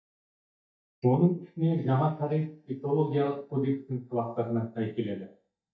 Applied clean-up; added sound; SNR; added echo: neural mask model DeepFilterNet 3.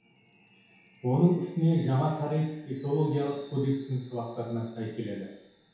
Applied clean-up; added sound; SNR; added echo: none; Chime; 18 dB; reverberation time 1.0 s.